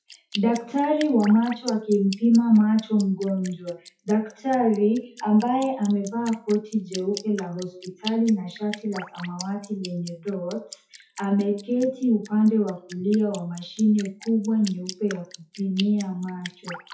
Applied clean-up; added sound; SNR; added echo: classical method WPE with log-MMSE.